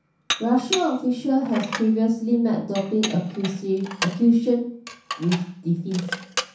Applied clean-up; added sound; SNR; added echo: none; Dishes, pots, and pans; 10 dB; reverberation time 0.6 s.